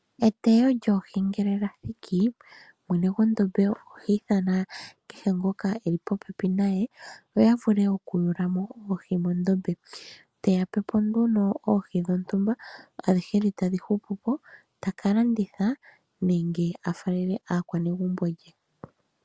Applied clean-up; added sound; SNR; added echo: none; none; none; none.